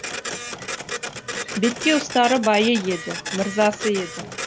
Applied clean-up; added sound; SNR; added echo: none; Printer; 8 dB; none.